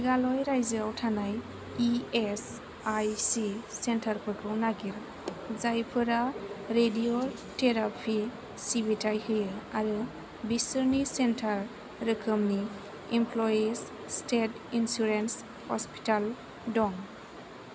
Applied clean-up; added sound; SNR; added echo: none; none; none; none.